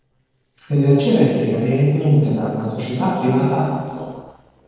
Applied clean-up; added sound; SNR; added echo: neural separator model SepFormer DNS4.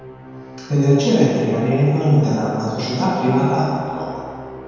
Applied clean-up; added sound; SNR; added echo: none; Musical instrument; 18 dB; reverberation time 2.0 s.